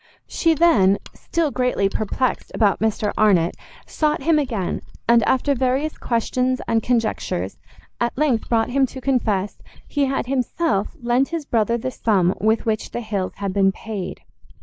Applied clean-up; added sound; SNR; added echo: neural mask model DeepFilterNet 3.